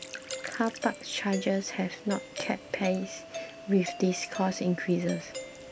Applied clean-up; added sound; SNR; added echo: none; Doorbell + Trickle, dribble / Sink (filling or washing); 11 dB; none.